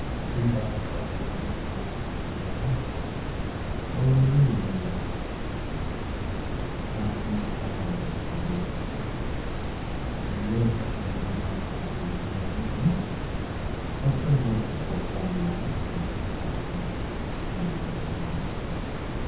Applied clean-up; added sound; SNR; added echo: none; Water; -1 dB; reverberation time 0.9 s.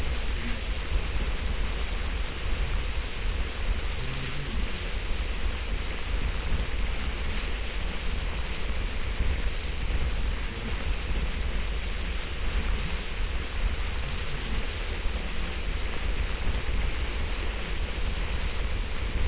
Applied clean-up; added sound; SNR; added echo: neural separator model SepFormer WHAMR!.